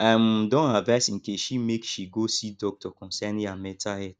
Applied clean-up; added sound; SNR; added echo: neural mask model Resemble Enhance denoiser.